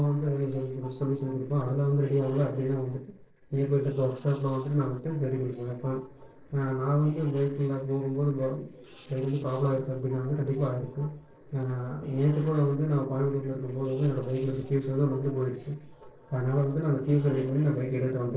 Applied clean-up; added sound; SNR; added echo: neural separator model SepFormer DNS4.